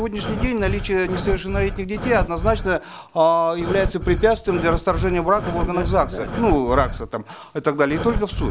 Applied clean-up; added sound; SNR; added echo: none; Breathing; 6 dB; none.